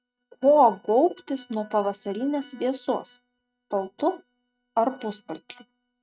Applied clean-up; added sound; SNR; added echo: neural mask model RNNoise.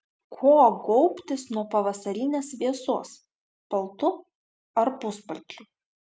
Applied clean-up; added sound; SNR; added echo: none; none; none; none.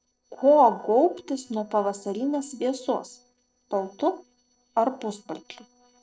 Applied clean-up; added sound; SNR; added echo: neural separator model SepFormer DNS4.